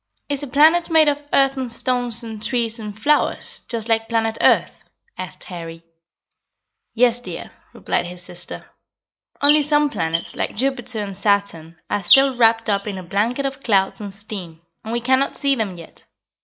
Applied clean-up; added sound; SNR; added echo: neural mask model Resemble Enhance denoiser.